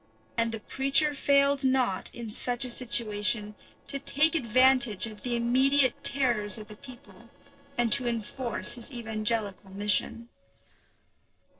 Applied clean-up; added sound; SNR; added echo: neural separator model SepFormer DNS4.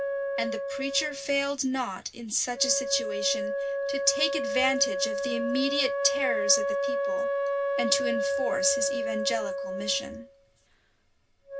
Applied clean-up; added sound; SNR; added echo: none; Wind instrument, woodwind instrument; 0 dB; reverberation time 0.4 s.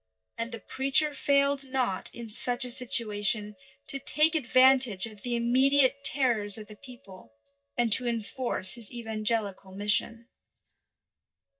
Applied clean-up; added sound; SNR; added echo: neural mask model DeepFilterNet 3.